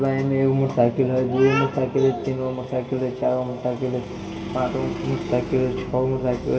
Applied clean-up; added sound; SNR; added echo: none; Bowed string instrument; 17 dB; reverberation time 2.0 s.